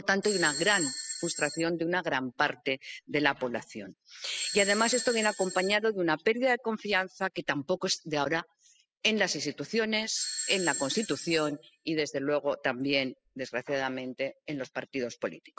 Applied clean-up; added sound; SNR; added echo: classical method spectral subtraction.